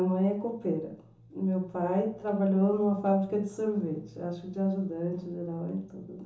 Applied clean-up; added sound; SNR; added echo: none; none; none; reverberation time 1.2 s.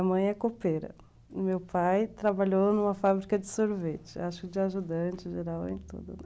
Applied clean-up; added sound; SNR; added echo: none; none; none; none.